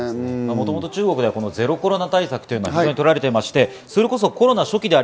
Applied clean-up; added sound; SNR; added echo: none; none; none; none.